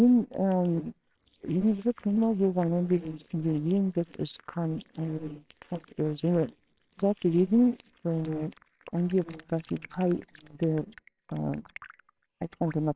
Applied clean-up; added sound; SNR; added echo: neural separator model SepFormer WHAMR!.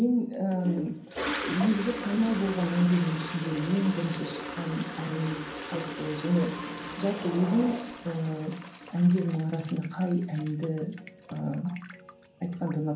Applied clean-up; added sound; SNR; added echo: none; Toilet flush; 10 dB; reverberation time 0.6 s.